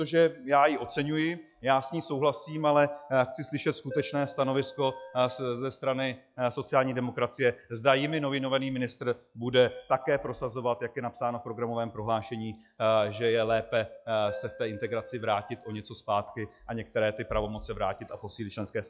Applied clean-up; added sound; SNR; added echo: classical method log-MMSE.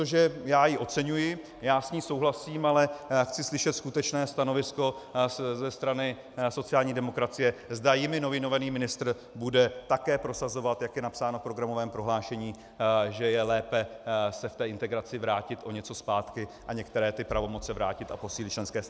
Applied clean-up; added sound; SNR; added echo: none; none; none; none.